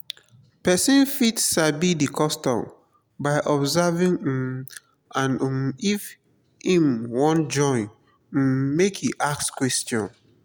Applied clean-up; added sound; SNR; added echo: none; none; none; none.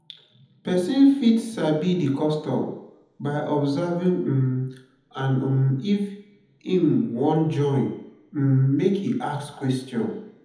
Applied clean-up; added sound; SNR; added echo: none; none; none; reverberation time 1.0 s.